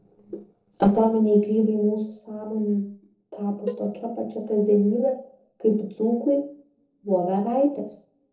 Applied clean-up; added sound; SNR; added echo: neural separator model SepFormer DNS4.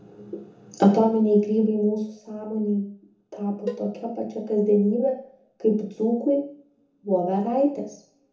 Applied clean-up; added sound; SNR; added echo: none; Cowbell; 14 dB; reverberation time 0.7 s.